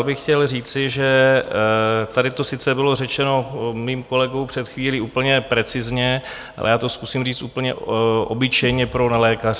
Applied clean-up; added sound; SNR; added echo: none; none; none; none.